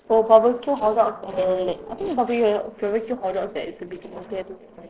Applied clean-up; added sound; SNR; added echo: neural separator model SepFormer DNS4.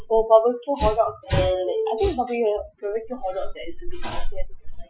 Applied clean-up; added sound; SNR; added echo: classical method Wiener filter.